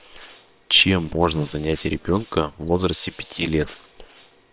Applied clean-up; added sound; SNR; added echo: neural separator model SepFormer WHAM!.